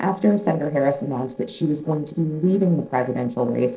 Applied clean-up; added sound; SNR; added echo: neural separator model SepFormer DNS4.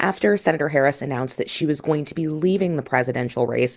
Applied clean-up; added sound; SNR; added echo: none; none; none; none.